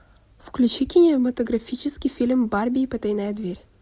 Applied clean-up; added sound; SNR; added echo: none; none; none; none.